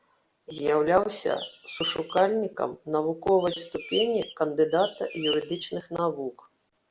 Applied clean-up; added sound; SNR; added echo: none; Bird; 10 dB; none.